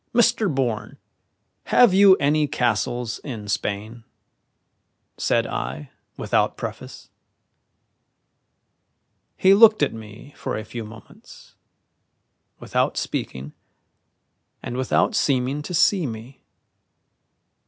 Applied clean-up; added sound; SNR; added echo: none; none; none; none.